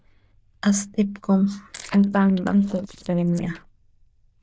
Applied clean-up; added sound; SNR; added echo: neural diffusion model UNIVERSE++.